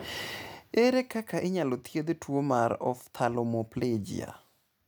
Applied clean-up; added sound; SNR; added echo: none; none; none; none.